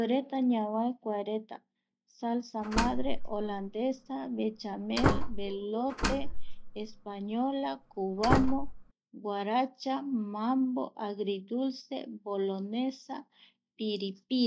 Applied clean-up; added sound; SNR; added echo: none; Slam; -1 dB; none.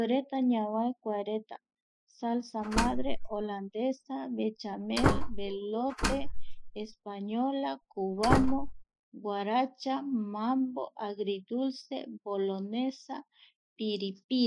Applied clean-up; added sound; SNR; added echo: classical method spectral subtraction.